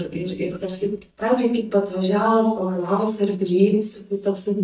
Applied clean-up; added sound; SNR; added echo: neural mask model DeepFilterNet 3.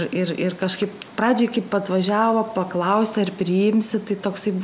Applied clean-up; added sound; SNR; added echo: none; none; none; none.